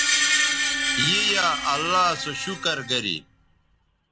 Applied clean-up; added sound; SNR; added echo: none; Screech; 0 dB; none.